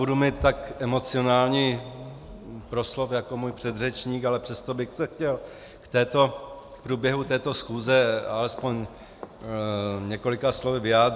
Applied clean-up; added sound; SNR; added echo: none; none; none; none.